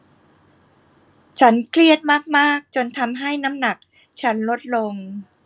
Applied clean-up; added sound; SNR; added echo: none; none; none; none.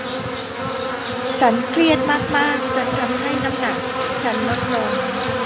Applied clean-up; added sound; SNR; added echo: none; Insect; 0 dB; none.